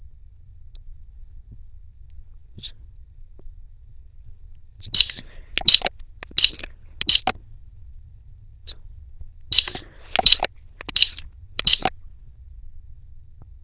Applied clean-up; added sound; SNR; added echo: neural diffusion model UNIVERSE++.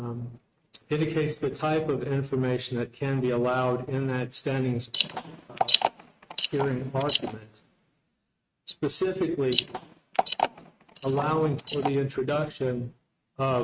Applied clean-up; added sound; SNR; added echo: neural mask model RNNoise.